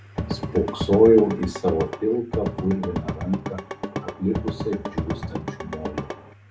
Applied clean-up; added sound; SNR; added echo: none; Drum / Drum kit; 6 dB; none.